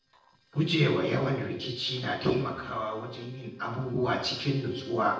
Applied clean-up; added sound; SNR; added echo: neural separator model SepFormer DNS4.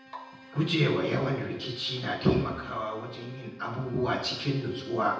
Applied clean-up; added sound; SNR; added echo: none; Bowed string instrument; 20 dB; reverberation time 0.9 s.